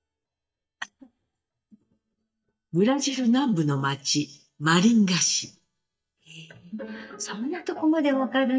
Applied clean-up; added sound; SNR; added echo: neural mask model DeepFilterNet 3.